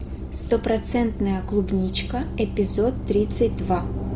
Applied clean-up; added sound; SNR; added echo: none; none; none; none.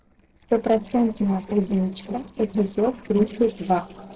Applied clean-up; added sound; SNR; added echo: neural separator model SepFormer DNS4.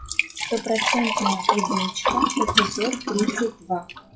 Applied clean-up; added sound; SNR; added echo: classical method WPE with log-MMSE.